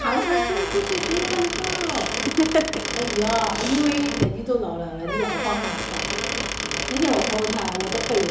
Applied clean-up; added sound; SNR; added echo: none; Squeak / Wood; 3 dB; none.